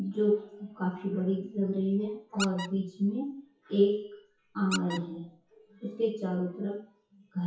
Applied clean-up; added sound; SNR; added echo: classical method WPE with log-MMSE.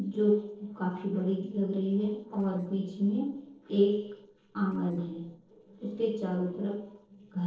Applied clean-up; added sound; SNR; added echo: neural separator model SepFormer DNS4.